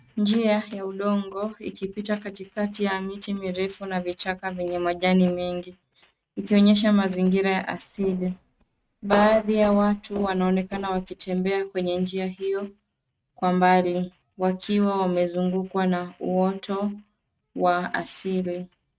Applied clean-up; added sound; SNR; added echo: neural mask model RNNoise.